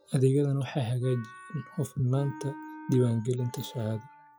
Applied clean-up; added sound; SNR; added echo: classical method log-MMSE.